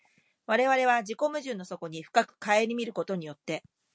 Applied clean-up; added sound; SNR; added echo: none; none; none; none.